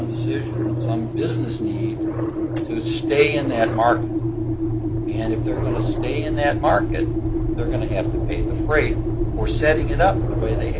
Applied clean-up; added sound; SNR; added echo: none; Engine; -3 dB; none.